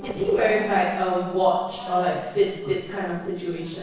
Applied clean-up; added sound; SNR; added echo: neural separator model SepFormer DNS4.